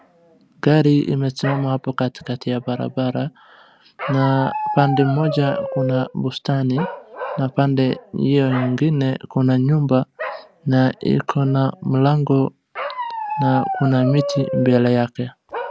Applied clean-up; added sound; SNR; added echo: none; Bark; 10 dB; none.